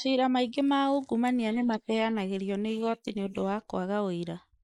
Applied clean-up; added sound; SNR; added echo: neural mask model Resemble Enhance denoiser.